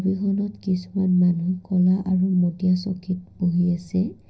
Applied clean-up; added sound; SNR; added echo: none; none; none; reverberation time 0.5 s.